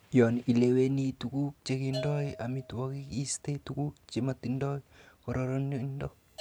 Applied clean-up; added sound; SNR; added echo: none; Bell / Percussion; 18 dB; none.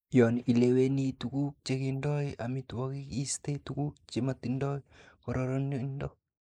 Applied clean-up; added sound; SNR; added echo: neural mask model Resemble Enhance denoiser.